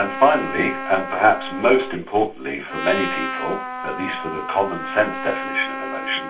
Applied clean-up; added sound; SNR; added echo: none; Trumpet; 7 dB; reverberation time 0.3 s.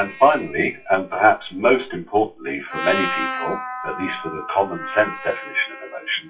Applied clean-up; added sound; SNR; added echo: classical method WPE with log-MMSE.